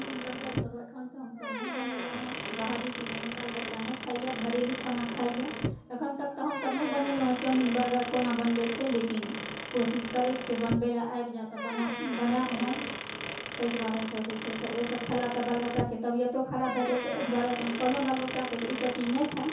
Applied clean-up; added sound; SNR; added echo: none; Squeak / Wood; 6 dB; reverberation time 0.6 s.